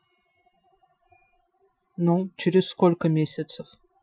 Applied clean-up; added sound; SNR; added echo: classical method Wiener filter.